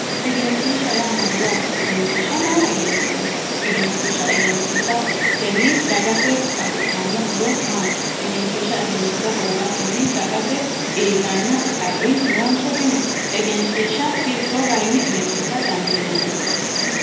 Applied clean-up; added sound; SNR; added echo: none; Insect; -1 dB; reverberation time 0.9 s.